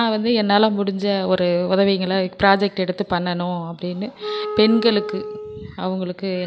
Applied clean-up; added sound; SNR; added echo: none; Wind instrument, woodwind instrument; 10 dB; none.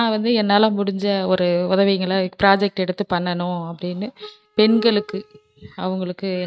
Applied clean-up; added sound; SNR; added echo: neural mask model RNNoise.